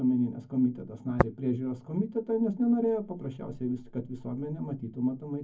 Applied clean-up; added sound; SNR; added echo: none; Tap; 7 dB; reverberation time 0.3 s.